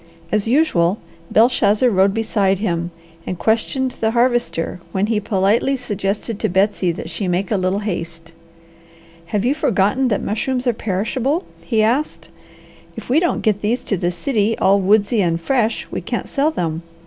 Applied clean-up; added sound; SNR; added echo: none; none; none; none.